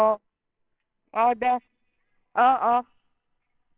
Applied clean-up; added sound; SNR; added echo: neural separator model SepFormer WHAMR!.